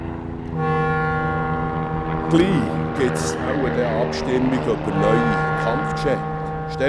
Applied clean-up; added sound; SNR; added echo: none; Aircraft + Wind instrument, woodwind instrument; -2 dB; none.